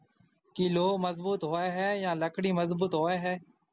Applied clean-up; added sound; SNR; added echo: none; none; none; none.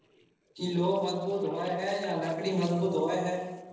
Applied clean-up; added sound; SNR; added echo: neural separator model SepFormer DNS4.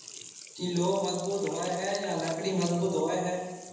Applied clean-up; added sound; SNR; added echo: none; Sink (filling or washing); 14 dB; reverberation time 1.1 s.